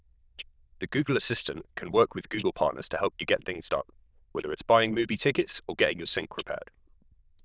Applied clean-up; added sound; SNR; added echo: neural diffusion model UNIVERSE++.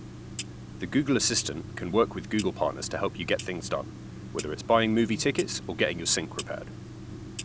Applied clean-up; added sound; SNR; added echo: none; Clock; 11 dB; none.